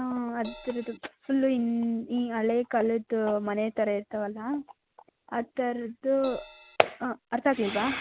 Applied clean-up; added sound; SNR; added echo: none; Crash cymbal; 17 dB; none.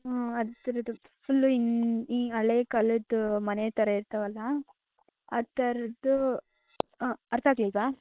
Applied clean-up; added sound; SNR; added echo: neural separator model SepFormer WHAM!.